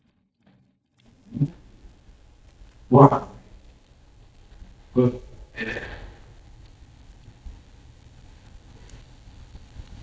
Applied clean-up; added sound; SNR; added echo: neural mask model DeepFilterNet 3.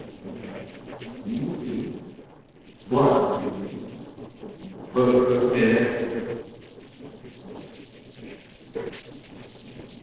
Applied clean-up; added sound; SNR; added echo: neural separator model SepFormer DNS4.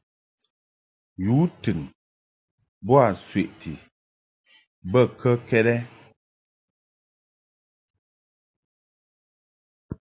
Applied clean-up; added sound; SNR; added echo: none; none; none; none.